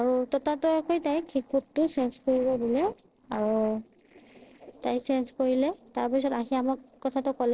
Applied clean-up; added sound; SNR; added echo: neural separator model SepFormer DNS4.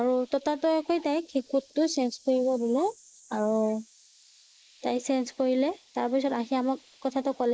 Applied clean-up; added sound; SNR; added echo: neural mask model Resemble Enhance denoiser.